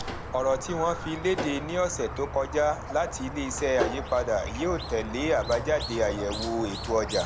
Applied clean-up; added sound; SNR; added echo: none; Squeak; 6 dB; none.